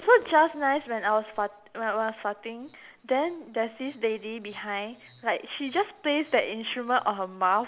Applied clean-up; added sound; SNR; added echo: none; none; none; none.